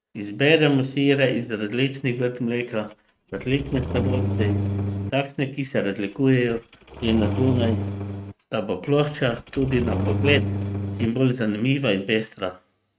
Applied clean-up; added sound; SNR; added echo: neural mask model RNNoise.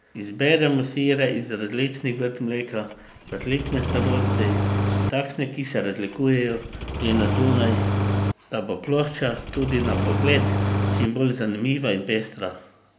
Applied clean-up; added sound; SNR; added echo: none; Engine starting; -1 dB; none.